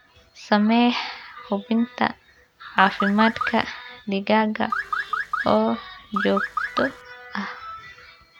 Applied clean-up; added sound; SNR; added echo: none; Car; 4 dB; none.